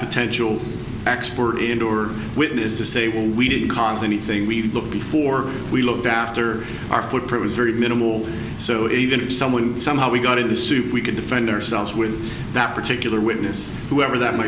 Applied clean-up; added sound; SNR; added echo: none; none; none; none.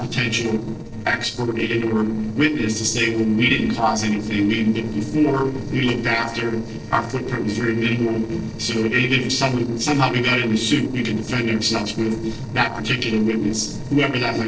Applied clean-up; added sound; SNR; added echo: neural separator model SepFormer DNS4.